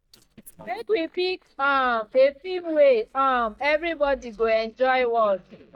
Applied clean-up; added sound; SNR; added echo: neural mask model DeepFilterNet 3.